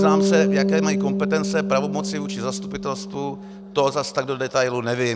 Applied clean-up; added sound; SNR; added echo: none; Bass guitar; 0 dB; none.